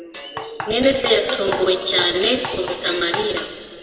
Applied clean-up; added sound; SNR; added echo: none; Drum kit; 11 dB; reverberation time 2.4 s.